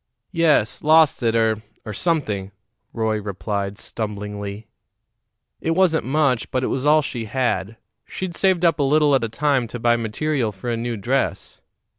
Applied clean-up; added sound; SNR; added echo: none; none; none; none.